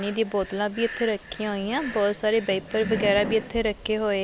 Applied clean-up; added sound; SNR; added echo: none; Breathing; 16 dB; none.